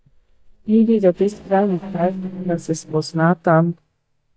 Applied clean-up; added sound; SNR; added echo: neural mask model DeepFilterNet 3.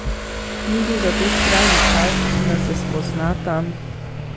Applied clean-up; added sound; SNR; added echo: none; Motorcycle; -5 dB; none.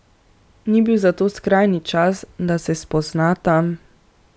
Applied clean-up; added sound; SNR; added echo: none; none; none; none.